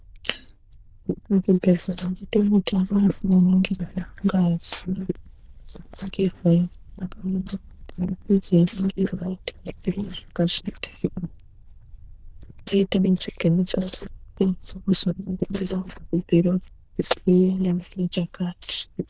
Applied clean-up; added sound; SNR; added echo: neural diffusion model UNIVERSE++.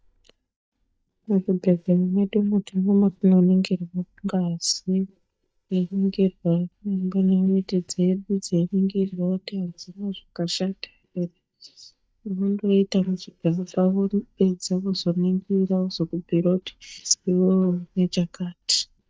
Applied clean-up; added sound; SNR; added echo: neural mask model DeepFilterNet 3.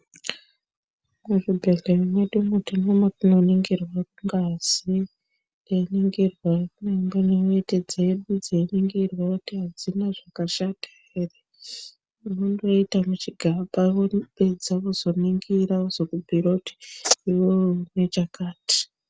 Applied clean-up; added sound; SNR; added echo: none; none; none; none.